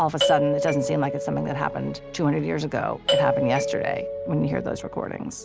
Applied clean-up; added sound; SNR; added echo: none; Doorbell; 1 dB; none.